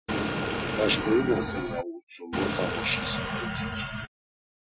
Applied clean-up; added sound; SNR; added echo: classical method Wiener filter.